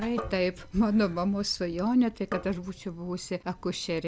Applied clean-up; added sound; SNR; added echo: none; Drum; 15 dB; none.